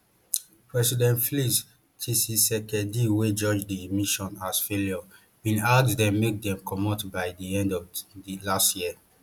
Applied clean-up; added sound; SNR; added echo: none; none; none; none.